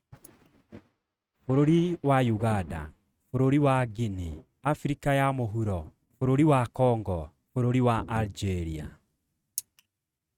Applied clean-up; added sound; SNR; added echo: neural mask model RNNoise.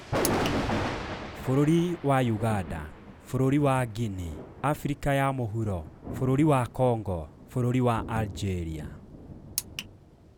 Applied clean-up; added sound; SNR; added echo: none; Thunder; 8 dB; none.